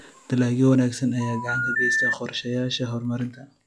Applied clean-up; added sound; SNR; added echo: classical method log-MMSE.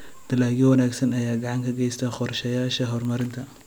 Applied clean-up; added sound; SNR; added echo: none; none; none; none.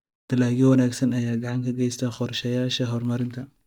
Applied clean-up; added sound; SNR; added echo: neural mask model DeepFilterNet 3.